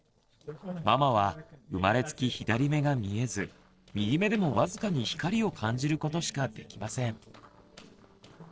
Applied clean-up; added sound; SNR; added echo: neural separator model SepFormer DNS4.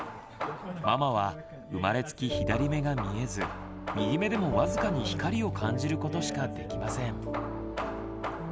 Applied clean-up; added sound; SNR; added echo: none; Hammer / Wood; 10 dB; none.